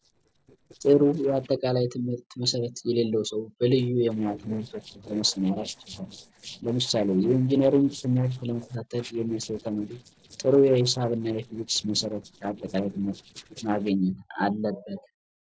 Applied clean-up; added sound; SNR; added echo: neural separator model SepFormer DNS4.